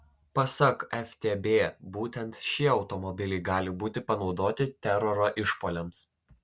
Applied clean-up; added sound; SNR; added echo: none; none; none; none.